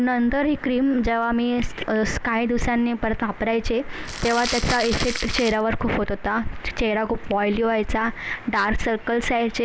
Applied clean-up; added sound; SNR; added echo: none; Crumpling, crinkling; 8 dB; none.